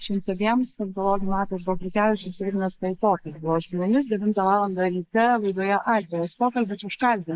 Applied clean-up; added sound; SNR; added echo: neural mask model Resemble Enhance denoiser.